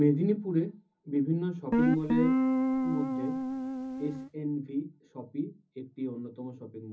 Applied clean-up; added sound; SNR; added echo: none; Guitar; -4 dB; reverberation time 0.4 s.